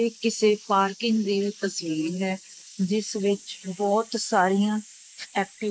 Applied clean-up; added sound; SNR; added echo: neural mask model Resemble Enhance denoiser.